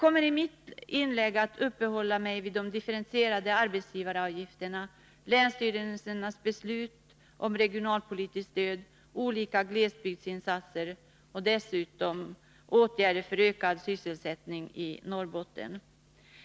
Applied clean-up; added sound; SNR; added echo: none; none; none; none.